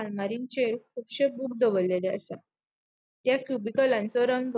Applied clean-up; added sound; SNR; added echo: none; none; none; none.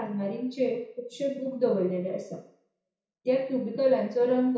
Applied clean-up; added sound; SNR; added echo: none; none; none; reverberation time 0.6 s.